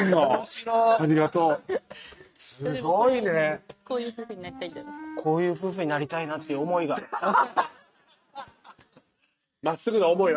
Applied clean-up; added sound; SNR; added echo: neural mask model RNNoise.